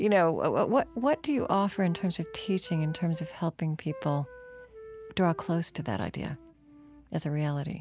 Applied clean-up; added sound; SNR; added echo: none; Wind instrument, woodwind instrument; 20 dB; none.